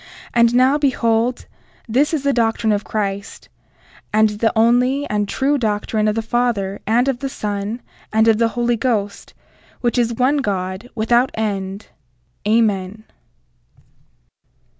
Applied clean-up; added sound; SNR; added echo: none; none; none; none.